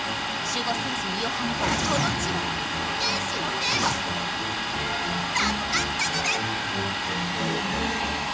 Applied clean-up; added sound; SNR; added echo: none; Domestic sounds, home sounds; -1 dB; reverberation time 0.4 s.